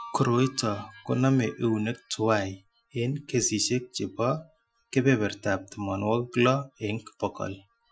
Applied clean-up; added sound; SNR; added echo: classical method Wiener filter.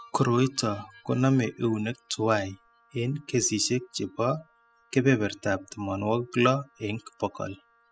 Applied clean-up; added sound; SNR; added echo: classical method spectral subtraction.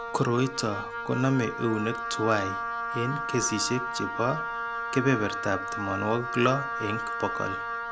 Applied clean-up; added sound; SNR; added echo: none; Wind instrument, woodwind instrument; 4 dB; none.